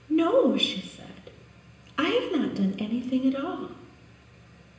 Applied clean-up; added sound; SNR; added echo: none; none; none; reverberation time 0.9 s.